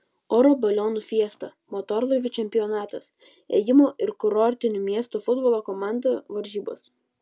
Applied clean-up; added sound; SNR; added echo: none; none; none; none.